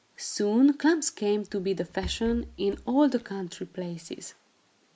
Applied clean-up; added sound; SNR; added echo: none; Rattle / Breathing; 17 dB; none.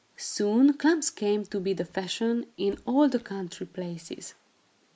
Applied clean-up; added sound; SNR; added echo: neural mask model Resemble Enhance denoiser.